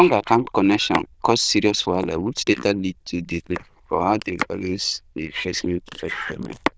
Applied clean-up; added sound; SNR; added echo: neural diffusion model UNIVERSE++.